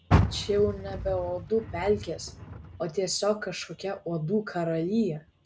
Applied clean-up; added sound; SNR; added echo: none; Car; 3 dB; none.